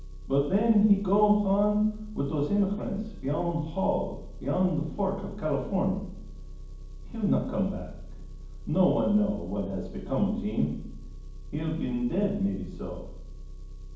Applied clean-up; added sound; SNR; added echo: none; Engine; 12 dB; reverberation time 1.2 s.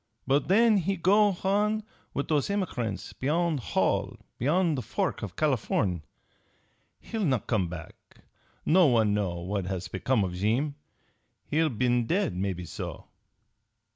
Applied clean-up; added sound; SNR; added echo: none; none; none; none.